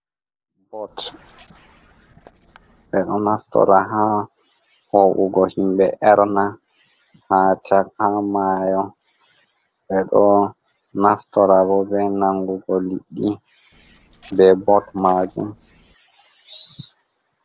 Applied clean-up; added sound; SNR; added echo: neural separator model SepFormer DNS4.